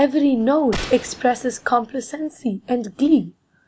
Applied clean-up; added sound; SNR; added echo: none; Gunshot, gunfire; 15 dB; none.